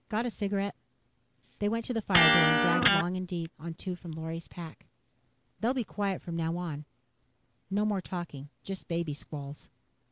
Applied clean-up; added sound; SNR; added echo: none; Electric guitar; -4 dB; none.